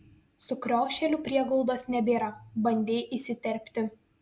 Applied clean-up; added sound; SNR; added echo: none; none; none; none.